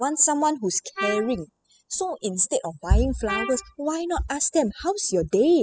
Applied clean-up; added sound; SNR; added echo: classical method spectral subtraction.